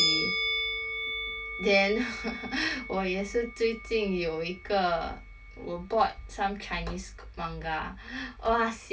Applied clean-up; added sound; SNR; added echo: none; Musical instrument; 6 dB; reverberation time 0.2 s.